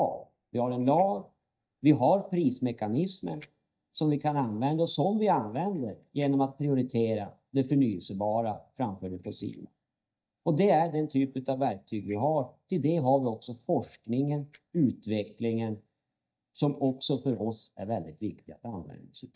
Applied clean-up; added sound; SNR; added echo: neural mask model DeepFilterNet 3.